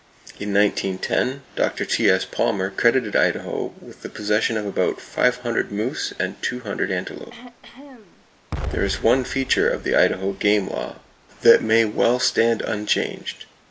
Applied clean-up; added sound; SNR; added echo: none; Explosion + Cough; 13 dB; none.